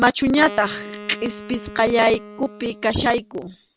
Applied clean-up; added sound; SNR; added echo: none; Wind instrument, woodwind instrument; 18 dB; none.